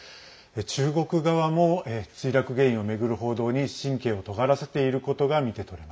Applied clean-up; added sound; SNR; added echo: none; none; none; none.